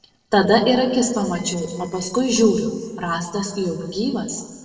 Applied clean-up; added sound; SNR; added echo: neural separator model SepFormer DNS4.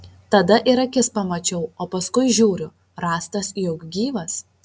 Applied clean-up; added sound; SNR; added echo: none; none; none; none.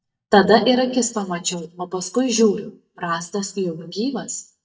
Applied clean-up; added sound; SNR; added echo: neural mask model DeepFilterNet 3.